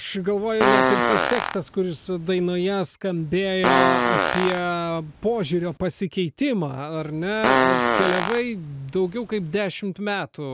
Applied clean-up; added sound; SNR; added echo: none; Fart; -1 dB; none.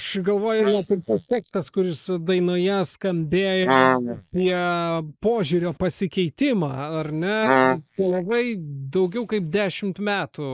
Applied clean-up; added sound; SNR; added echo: neural mask model Resemble Enhance denoiser.